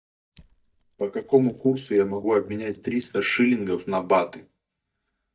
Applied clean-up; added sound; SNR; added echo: neural mask model DeepFilterNet 3.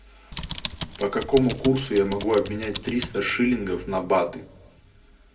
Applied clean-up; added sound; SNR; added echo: none; Typing; 11 dB; reverberation time 0.2 s.